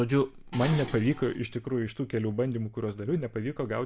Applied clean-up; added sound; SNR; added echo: none; Dishes, pots, and pans; 15 dB; none.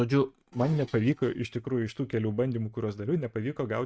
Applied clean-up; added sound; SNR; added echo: neural mask model RNNoise.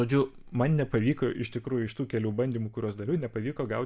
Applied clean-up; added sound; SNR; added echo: none; none; none; none.